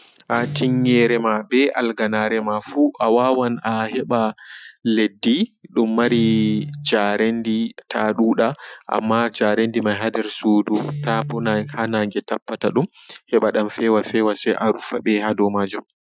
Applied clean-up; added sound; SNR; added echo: classical method Wiener filter.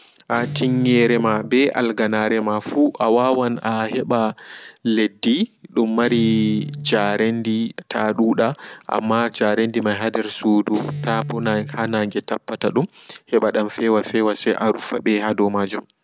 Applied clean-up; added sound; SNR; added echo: none; Guitar; 13 dB; none.